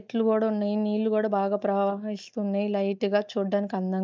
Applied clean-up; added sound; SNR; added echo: neural mask model DeepFilterNet 3.